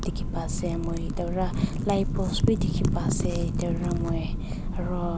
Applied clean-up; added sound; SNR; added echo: none; Wind / Fire; -4 dB; none.